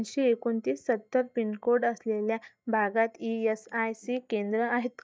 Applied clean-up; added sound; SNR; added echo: neural mask model DeepFilterNet 3.